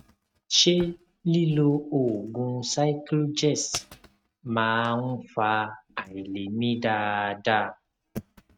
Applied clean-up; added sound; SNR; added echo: neural mask model RNNoise.